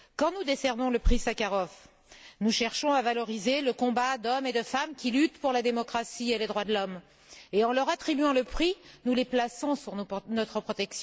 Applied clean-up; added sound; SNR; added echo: none; none; none; none.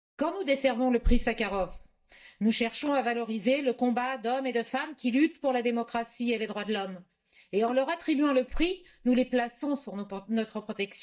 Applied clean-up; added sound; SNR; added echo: neural mask model DeepFilterNet 3.